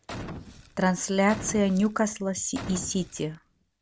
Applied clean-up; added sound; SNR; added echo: none; Boom; 14 dB; none.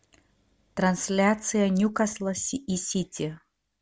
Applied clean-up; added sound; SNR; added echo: none; none; none; none.